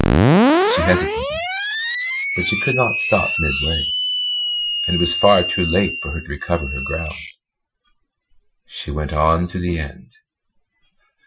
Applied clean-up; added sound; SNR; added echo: classical method Wiener filter.